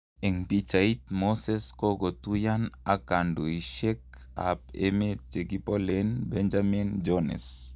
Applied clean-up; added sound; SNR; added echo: none; none; none; none.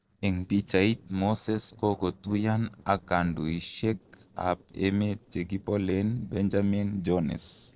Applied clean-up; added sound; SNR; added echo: neural separator model SepFormer DNS4.